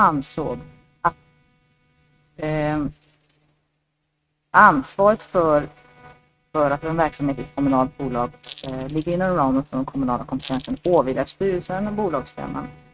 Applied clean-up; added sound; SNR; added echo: neural mask model RNNoise.